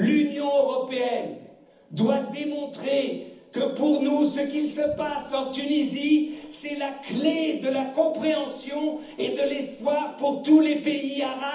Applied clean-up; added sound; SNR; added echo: none; none; none; reverberation time 0.8 s.